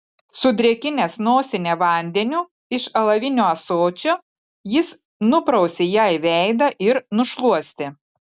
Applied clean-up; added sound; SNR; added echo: none; none; none; none.